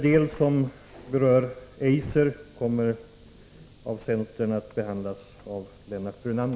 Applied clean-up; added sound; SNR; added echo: none; none; none; none.